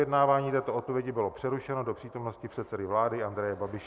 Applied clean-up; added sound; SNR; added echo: none; none; none; none.